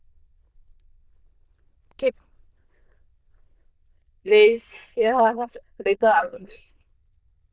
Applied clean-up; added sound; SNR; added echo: neural diffusion model UNIVERSE++.